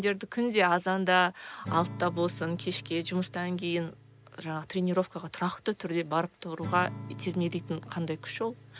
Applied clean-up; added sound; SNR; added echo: none; Acoustic guitar / Strum; 14 dB; none.